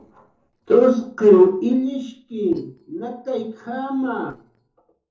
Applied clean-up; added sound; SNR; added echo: neural separator model SepFormer DNS4.